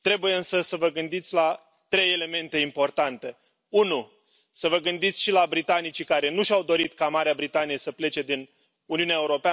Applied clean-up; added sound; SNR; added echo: none; none; none; none.